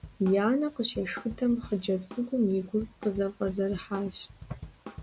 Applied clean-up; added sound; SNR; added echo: none; Drum kit; 17 dB; none.